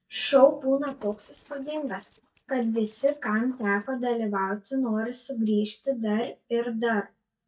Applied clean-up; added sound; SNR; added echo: neural mask model DeepFilterNet 3.